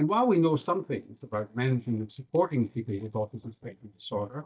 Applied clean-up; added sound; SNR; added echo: neural mask model DeepFilterNet 3.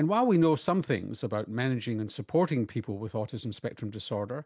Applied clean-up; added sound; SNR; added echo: none; none; none; none.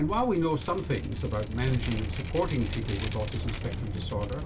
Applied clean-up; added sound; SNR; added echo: none; Vehicle; 4 dB; reverberation time 0.2 s.